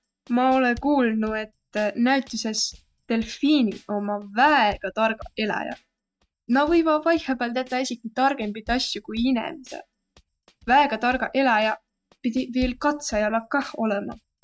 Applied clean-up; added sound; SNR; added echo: neural mask model RNNoise.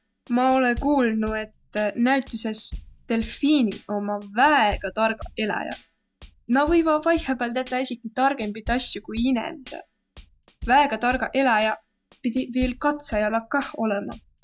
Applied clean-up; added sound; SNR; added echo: none; Tambourine / Drum / Drum kit; 17 dB; none.